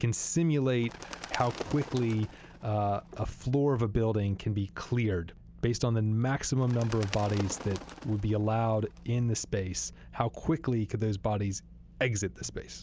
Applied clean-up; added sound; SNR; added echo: none; Bird; 16 dB; none.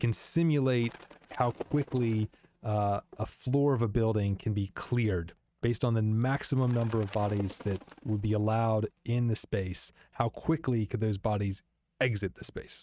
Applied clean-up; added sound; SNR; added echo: neural mask model RNNoise.